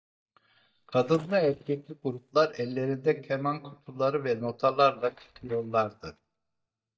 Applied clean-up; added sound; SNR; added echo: neural mask model DeepFilterNet 3.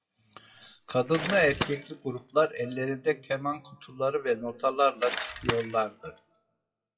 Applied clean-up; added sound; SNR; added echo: classical method WPE with log-MMSE.